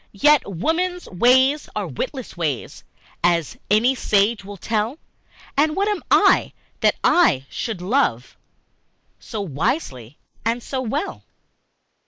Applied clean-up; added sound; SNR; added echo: neural mask model Resemble Enhance denoiser.